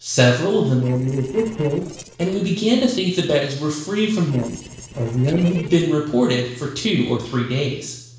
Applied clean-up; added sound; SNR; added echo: neural separator model SepFormer DNS4.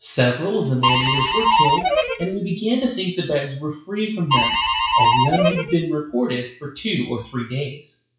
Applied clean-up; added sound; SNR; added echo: classical method WPE with log-MMSE.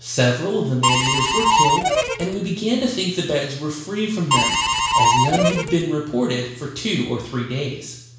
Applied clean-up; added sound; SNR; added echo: none; Harmonica; -4 dB; reverberation time 0.7 s.